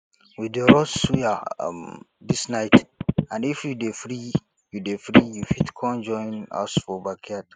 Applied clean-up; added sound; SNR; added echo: neural mask model RNNoise.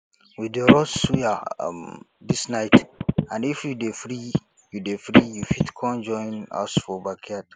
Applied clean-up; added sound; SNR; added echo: none; Telephone; -5 dB; none.